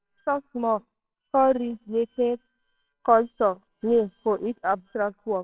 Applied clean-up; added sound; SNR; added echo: neural separator model SepFormer WHAMR!.